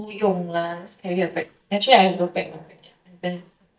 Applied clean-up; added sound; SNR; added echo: neural mask model DeepFilterNet 3.